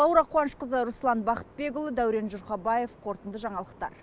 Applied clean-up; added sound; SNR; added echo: none; none; none; none.